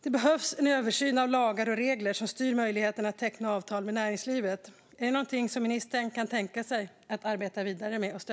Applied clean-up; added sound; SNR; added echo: none; none; none; none.